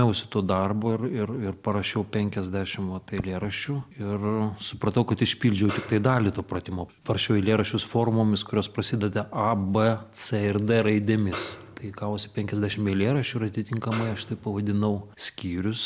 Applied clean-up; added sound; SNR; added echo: none; Snare drum; 13 dB; none.